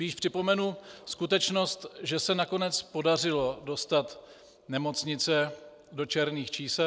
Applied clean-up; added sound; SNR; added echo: none; none; none; none.